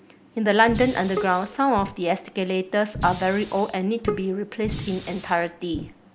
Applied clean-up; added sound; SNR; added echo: none; Bowed string instrument + Fire; 11 dB; none.